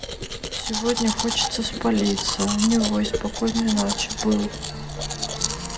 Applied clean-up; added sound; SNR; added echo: none; Domestic sounds, home sounds; 5 dB; reverberation time 0.5 s.